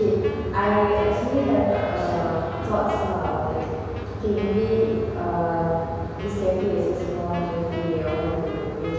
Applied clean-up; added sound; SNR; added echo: none; Wind instrument, woodwind instrument; 17 dB; reverberation time 1.9 s.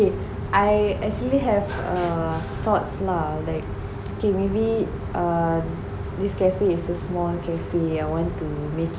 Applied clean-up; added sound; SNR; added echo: none; none; none; none.